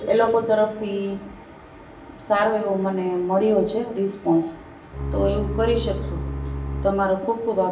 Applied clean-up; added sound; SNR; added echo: none; Bowed string instrument; 5 dB; reverberation time 0.8 s.